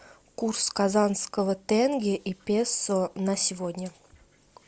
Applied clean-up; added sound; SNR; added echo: none; none; none; none.